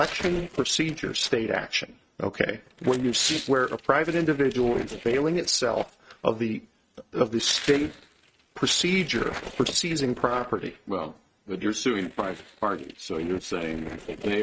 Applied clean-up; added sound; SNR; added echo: neural mask model RNNoise.